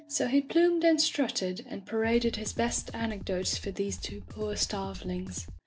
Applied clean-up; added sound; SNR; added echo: none; Drum kit; 12 dB; none.